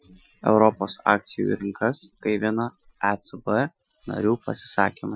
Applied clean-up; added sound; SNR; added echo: classical method Wiener filter.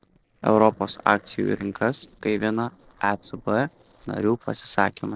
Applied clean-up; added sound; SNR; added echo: neural separator model SepFormer DNS4.